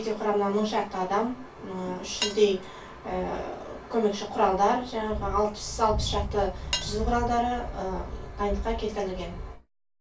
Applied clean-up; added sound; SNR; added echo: none; Cutlery, silverware / Dishes, pots, and pans; 13 dB; reverberation time 0.2 s.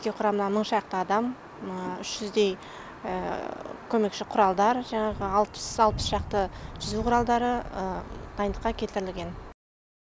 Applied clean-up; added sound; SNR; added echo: none; none; none; none.